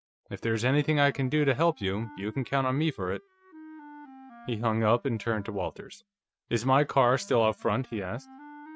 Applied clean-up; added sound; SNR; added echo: neural mask model RNNoise.